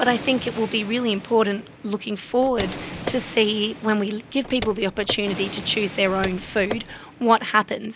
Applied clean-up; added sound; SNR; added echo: none; Thunder + Car; 12 dB; none.